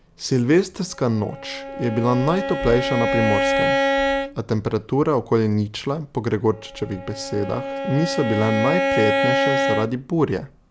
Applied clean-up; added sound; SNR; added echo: none; Bowed string instrument; 2 dB; none.